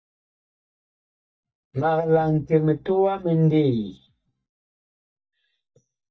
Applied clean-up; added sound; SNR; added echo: neural mask model DeepFilterNet 3.